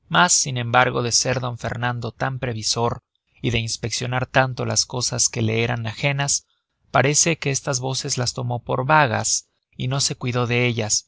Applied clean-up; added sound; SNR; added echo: none; none; none; none.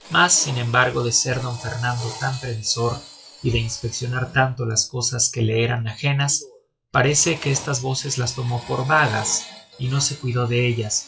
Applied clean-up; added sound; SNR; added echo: classical method WPE with log-MMSE.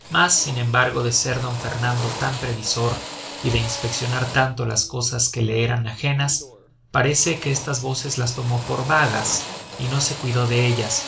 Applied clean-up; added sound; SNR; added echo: none; Drill; 12 dB; reverberation time 0.3 s.